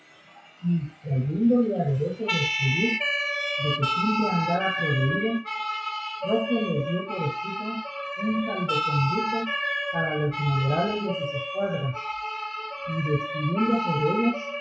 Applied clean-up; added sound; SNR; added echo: classical method WPE with log-MMSE.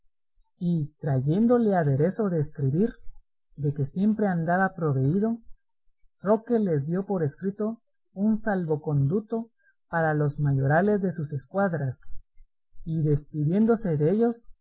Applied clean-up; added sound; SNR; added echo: none; none; none; none.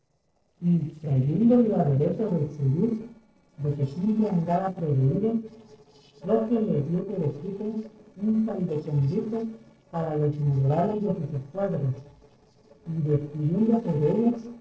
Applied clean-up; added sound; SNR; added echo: neural separator model SepFormer DNS4.